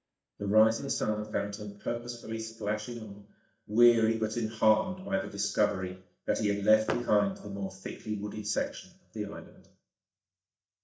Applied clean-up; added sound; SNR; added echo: neural mask model DeepFilterNet 3.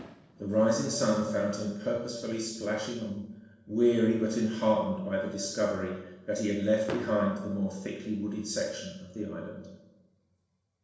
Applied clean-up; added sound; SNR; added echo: neural separator model SepFormer DNS4.